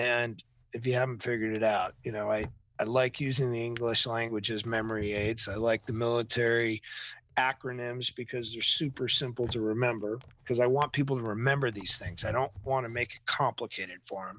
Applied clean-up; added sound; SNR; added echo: none; Drawer open or close; 18 dB; none.